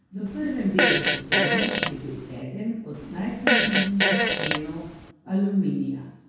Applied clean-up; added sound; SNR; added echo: none; Fart; -5 dB; reverberation time 0.6 s.